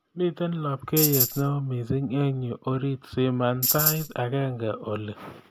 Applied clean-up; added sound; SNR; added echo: none; Tambourine; -1 dB; none.